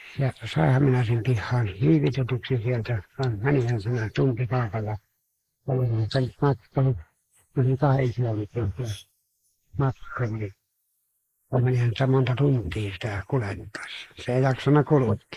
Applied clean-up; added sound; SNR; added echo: neural mask model Resemble Enhance denoiser.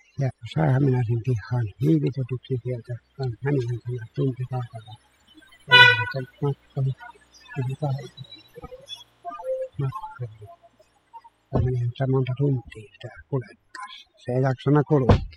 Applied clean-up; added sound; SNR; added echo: classical method spectral subtraction.